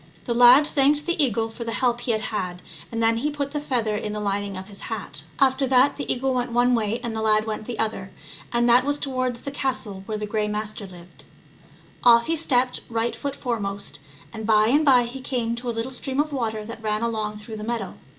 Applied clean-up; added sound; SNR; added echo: none; none; none; none.